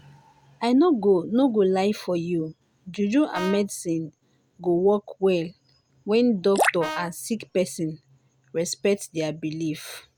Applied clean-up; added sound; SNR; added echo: none; Brass instrument; 12 dB; none.